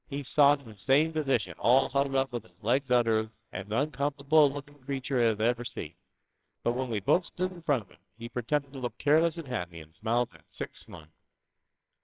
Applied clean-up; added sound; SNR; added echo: neural separator model SepFormer WHAMR!.